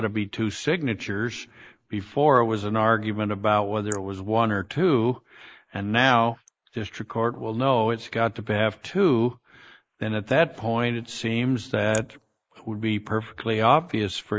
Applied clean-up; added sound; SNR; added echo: neural mask model Resemble Enhance denoiser.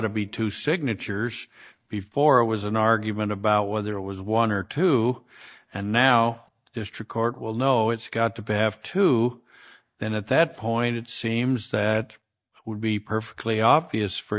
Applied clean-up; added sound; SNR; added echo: neural mask model DeepFilterNet 3.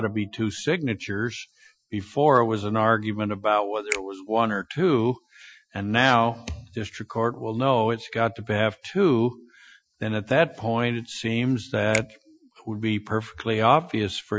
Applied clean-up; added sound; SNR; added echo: classical method Wiener filter.